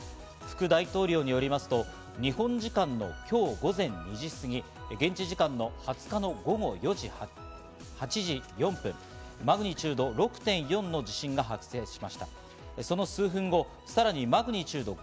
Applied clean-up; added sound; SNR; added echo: none; none; none; none.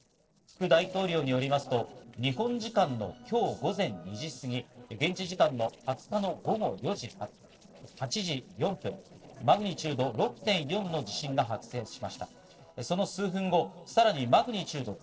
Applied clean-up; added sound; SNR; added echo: neural separator model SepFormer DNS4.